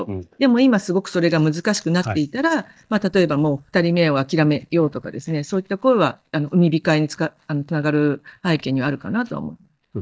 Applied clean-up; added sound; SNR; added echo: neural mask model DeepFilterNet 3.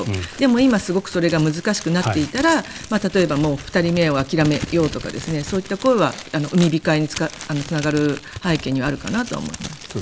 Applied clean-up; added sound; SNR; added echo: none; Crumpling, crinkling; 14 dB; none.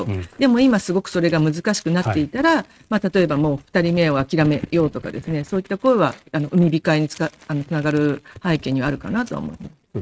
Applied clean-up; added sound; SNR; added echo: neural mask model RNNoise.